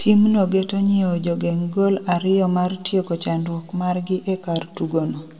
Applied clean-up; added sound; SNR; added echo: none; none; none; reverberation time 1.5 s.